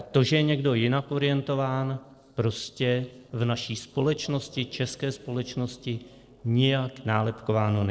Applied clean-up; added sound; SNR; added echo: neural separator model SepFormer DNS4.